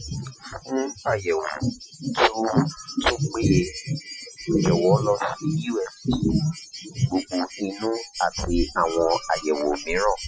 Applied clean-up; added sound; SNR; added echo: classical method Wiener filter.